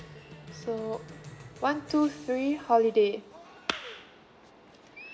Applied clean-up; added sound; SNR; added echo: none; Cheering; 19 dB; none.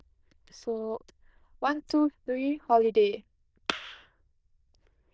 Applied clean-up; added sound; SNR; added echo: neural diffusion model UNIVERSE++.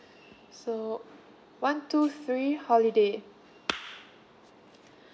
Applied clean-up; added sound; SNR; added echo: none; none; none; none.